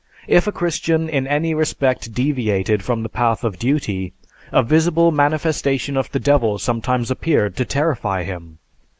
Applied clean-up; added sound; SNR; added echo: none; none; none; none.